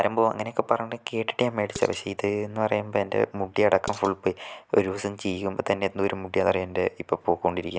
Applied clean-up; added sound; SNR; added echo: none; Dishes, pots, and pans; 18 dB; none.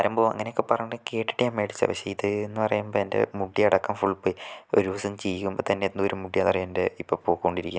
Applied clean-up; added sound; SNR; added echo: none; none; none; none.